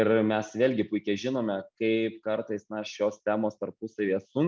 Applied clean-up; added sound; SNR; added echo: none; none; none; none.